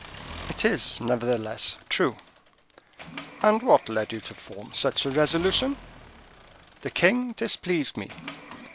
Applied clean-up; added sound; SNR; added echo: none; Accelerating, revving, vroom / Mechanisms; 17 dB; none.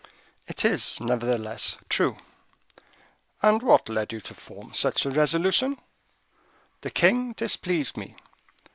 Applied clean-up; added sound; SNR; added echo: none; none; none; none.